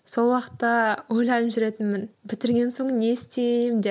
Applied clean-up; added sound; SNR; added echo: none; none; none; none.